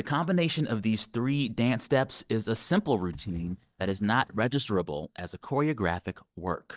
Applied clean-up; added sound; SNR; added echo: neural mask model DeepFilterNet 3.